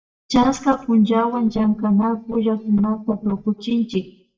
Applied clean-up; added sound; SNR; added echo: neural mask model DeepFilterNet 3.